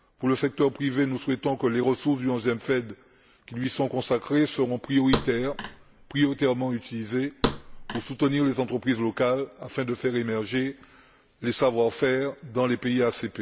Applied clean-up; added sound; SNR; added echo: none; Thump, thud; 6 dB; none.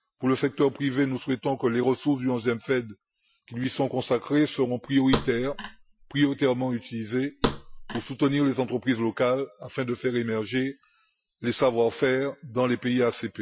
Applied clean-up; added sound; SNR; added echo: classical method Wiener filter.